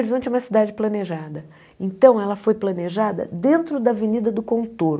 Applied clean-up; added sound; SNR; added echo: none; none; none; none.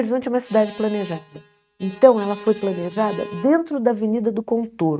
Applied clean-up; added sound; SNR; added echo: neural mask model RNNoise.